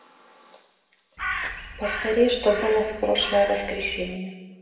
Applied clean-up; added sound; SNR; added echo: none; Crow; 10 dB; reverberation time 1.2 s.